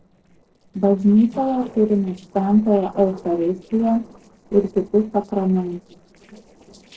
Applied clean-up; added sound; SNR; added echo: neural separator model SepFormer DNS4.